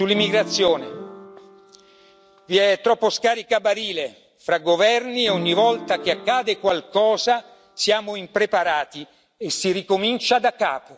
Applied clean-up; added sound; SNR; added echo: none; Piano; 15 dB; none.